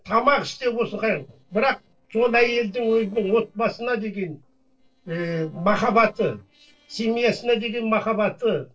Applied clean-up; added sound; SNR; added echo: neural separator model SepFormer DNS4.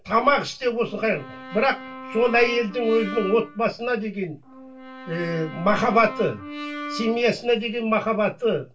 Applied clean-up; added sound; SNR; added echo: none; Brass instrument; 12 dB; reverberation time 0.2 s.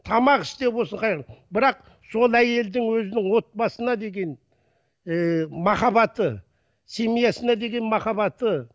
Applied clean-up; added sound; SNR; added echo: none; none; none; none.